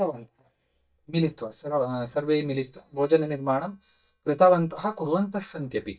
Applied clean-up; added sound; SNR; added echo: neural mask model DeepFilterNet 3.